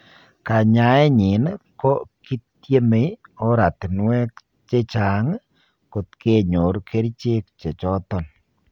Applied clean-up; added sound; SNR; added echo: none; none; none; none.